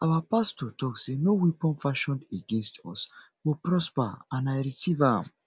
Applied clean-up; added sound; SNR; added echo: none; none; none; none.